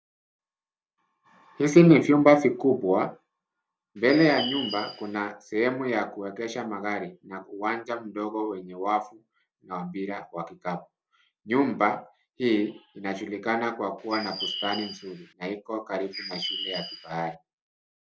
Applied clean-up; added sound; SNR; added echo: none; Bird; 9 dB; none.